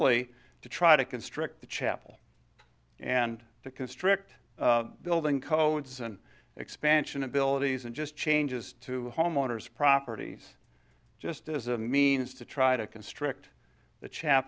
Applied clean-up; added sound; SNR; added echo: none; none; none; none.